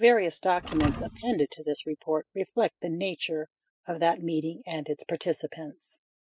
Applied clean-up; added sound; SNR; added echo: classical method spectral subtraction.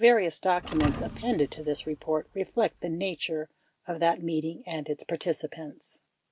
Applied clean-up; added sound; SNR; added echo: none; Thump, thud; 10 dB; none.